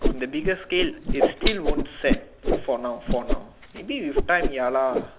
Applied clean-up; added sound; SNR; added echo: neural mask model Resemble Enhance denoiser.